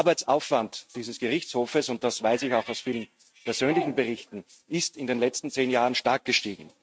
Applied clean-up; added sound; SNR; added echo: neural mask model RNNoise.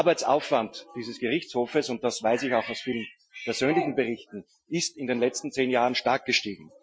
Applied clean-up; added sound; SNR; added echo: classical method Wiener filter.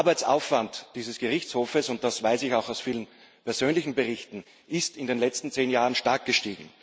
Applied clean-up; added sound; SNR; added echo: none; none; none; none.